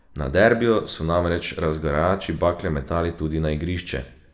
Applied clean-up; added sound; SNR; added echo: none; none; none; reverberation time 0.6 s.